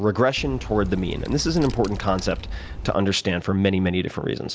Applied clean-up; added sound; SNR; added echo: none; Wind; 9 dB; none.